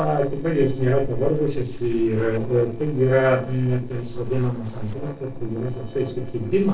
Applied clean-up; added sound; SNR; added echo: neural separator model SepFormer DNS4.